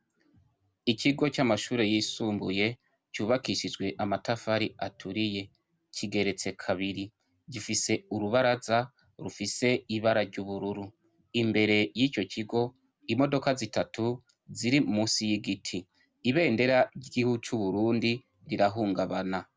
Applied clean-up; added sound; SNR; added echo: none; none; none; none.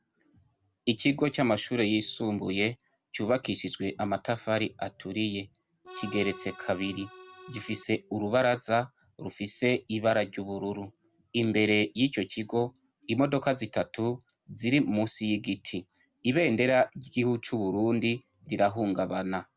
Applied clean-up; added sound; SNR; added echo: none; Accordion; 16 dB; none.